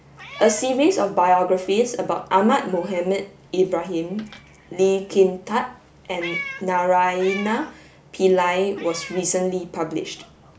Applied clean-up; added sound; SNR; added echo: none; Meow; 18 dB; none.